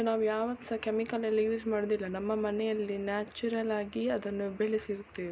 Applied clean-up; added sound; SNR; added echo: none; none; none; none.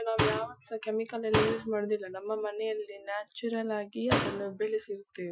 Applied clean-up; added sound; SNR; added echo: classical method Wiener filter.